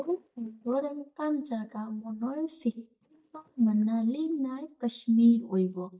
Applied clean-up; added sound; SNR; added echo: neural mask model DeepFilterNet 3.